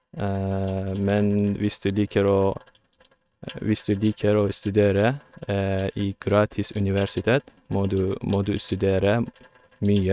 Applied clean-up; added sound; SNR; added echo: neural mask model RNNoise.